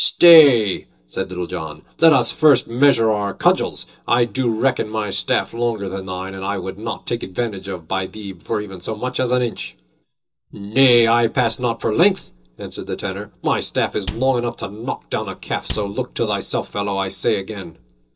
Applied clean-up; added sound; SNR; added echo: neural separator model SepFormer DNS4.